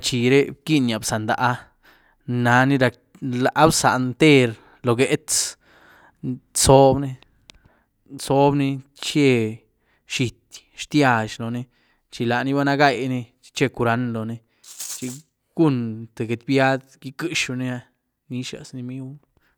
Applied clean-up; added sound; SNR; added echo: none; Rattle; 15 dB; none.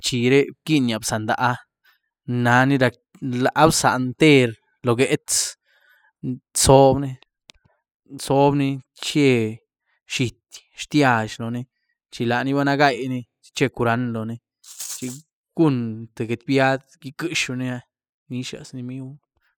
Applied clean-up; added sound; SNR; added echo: classical method spectral subtraction.